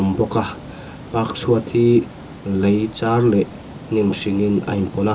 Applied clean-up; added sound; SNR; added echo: none; Water; 16 dB; reverberation time 0.2 s.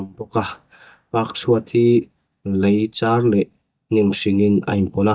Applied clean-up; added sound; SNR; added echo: neural mask model DeepFilterNet 3.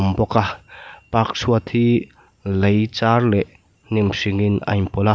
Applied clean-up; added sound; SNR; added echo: none; none; none; none.